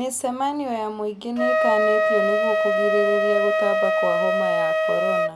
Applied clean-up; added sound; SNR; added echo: none; Wind instrument, woodwind instrument; -4 dB; none.